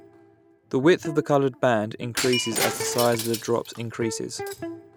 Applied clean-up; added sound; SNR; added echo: none; Electric guitar + Shatter; 8 dB; none.